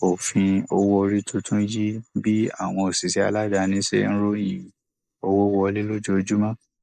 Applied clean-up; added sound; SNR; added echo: neural mask model Resemble Enhance denoiser.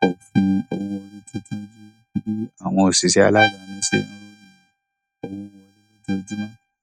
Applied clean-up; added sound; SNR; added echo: neural mask model RNNoise.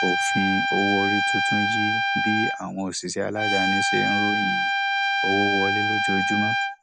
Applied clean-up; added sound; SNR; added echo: none; Trumpet; -4 dB; none.